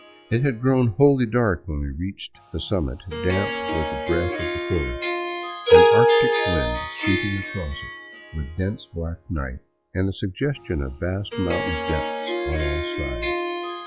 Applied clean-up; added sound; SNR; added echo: classical method log-MMSE.